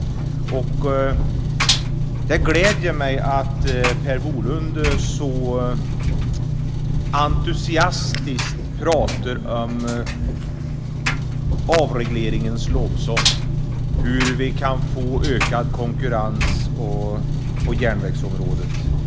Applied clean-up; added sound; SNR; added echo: none; Engine; -4 dB; none.